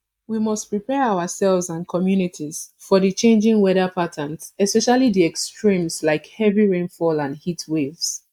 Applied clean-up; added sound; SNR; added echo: neural mask model Resemble Enhance denoiser.